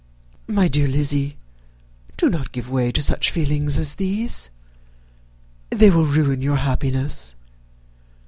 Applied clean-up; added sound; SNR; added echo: none; none; none; none.